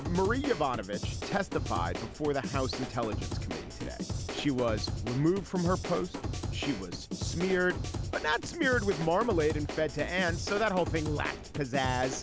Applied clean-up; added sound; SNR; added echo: none; Drum / Drum kit; 5 dB; none.